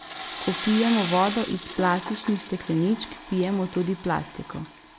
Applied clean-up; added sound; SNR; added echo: none; Toilet flush / Water; 10 dB; none.